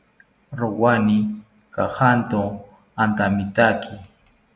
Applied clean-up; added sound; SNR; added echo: none; none; none; none.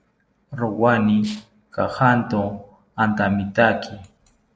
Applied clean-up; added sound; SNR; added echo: neural separator model SepFormer DNS4.